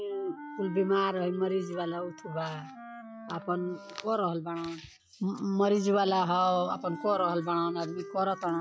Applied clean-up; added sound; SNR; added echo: classical method log-MMSE.